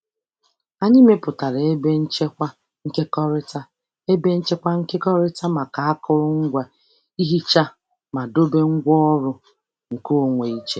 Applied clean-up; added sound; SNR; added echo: none; none; none; none.